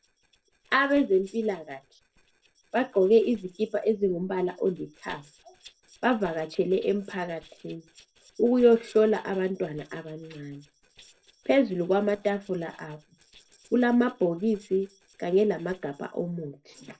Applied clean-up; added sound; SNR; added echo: neural separator model SepFormer DNS4.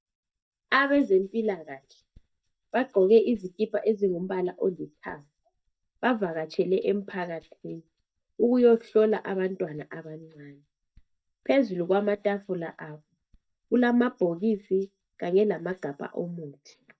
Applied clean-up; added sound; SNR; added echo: neural mask model DeepFilterNet 3.